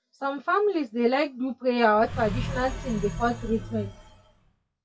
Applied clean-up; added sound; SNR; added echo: classical method WPE with log-MMSE.